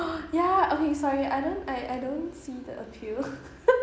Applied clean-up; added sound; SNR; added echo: none; none; none; none.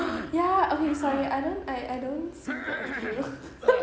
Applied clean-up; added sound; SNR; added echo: none; Cough; 10 dB; none.